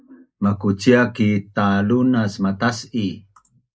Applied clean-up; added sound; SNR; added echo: neural mask model Resemble Enhance denoiser.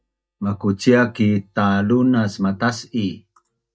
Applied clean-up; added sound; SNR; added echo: neural mask model DeepFilterNet 3.